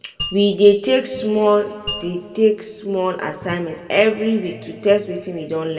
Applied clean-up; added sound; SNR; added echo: none; Mallet percussion; 14 dB; reverberation time 1.9 s.